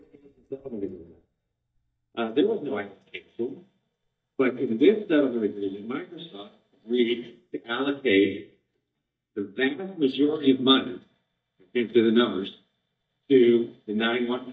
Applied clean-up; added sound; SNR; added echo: neural mask model DeepFilterNet 3.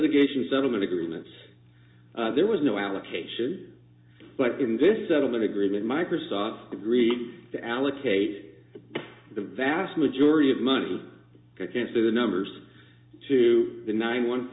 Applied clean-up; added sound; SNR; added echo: none; none; none; none.